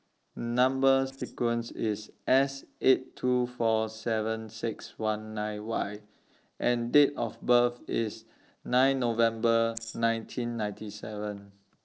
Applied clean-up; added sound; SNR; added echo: neural separator model SepFormer DNS4.